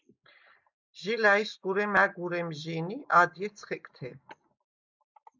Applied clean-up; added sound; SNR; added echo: neural mask model Resemble Enhance denoiser.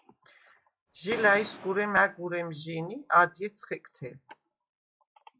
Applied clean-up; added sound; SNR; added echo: classical method log-MMSE.